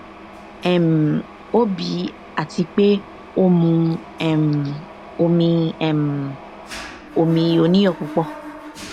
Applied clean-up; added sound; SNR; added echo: none; Mechanisms; 17 dB; none.